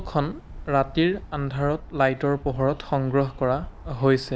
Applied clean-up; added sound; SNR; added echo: none; Bird; 15 dB; none.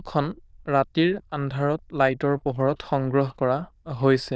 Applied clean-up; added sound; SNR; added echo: neural diffusion model UNIVERSE++.